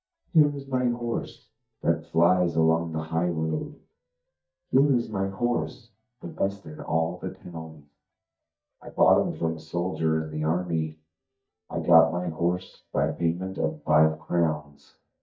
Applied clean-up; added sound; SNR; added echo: neural mask model DeepFilterNet 3.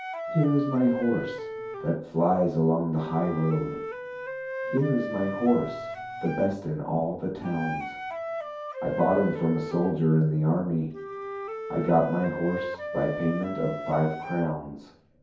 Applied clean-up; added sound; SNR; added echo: none; Wind instrument, woodwind instrument; 9 dB; reverberation time 0.6 s.